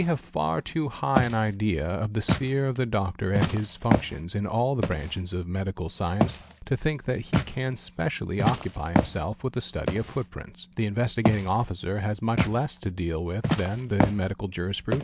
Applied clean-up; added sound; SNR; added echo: none; Walk, footsteps; 4 dB; none.